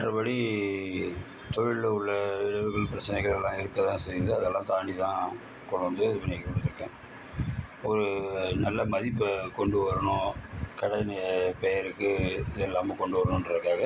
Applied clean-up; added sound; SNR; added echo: none; none; none; none.